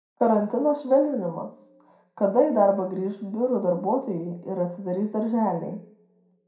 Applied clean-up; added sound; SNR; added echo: none; none; none; reverberation time 0.5 s.